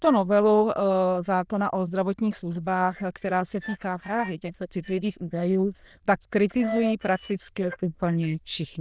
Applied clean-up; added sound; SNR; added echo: neural diffusion model UNIVERSE++.